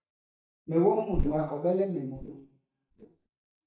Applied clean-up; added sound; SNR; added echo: neural mask model DeepFilterNet 3.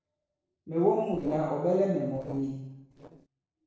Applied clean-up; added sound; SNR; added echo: neural separator model SepFormer DNS4.